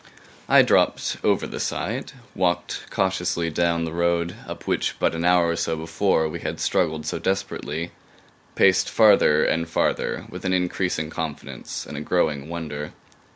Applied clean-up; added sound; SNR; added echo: none; none; none; none.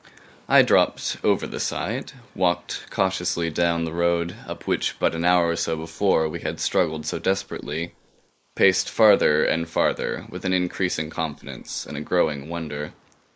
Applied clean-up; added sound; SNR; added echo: neural mask model Resemble Enhance denoiser.